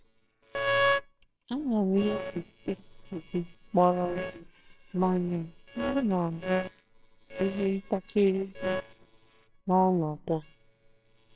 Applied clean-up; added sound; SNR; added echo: neural separator model SepFormer WHAMR!.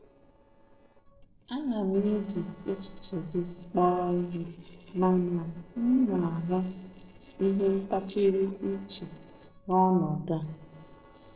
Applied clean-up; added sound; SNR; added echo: neural separator model SepFormer DNS4.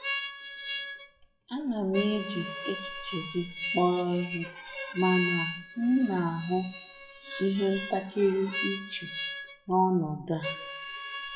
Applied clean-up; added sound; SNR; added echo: classical method WPE with log-MMSE.